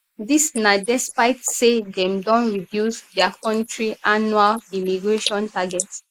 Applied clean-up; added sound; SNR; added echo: neural mask model Resemble Enhance denoiser.